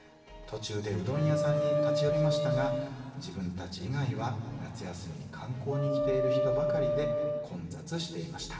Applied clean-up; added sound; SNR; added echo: none; Wind instrument, woodwind instrument; -2 dB; reverberation time 2.6 s.